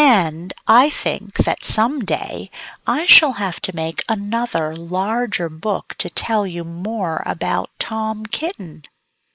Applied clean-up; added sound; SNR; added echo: neural mask model Resemble Enhance denoiser.